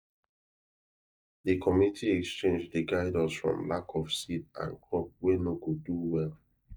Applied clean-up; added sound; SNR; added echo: neural mask model DeepFilterNet 3.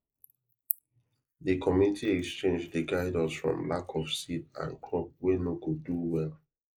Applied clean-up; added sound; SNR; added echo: neural mask model Resemble Enhance denoiser.